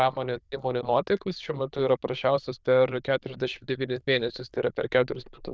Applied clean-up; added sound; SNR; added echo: neural diffusion model UNIVERSE++.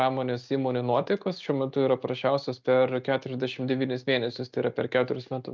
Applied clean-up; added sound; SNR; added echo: none; none; none; none.